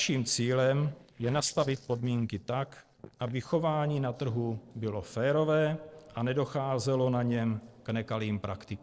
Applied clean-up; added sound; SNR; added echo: neural separator model SepFormer DNS4.